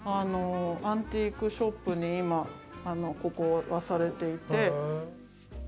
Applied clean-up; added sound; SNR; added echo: none; Snare drum; 17 dB; none.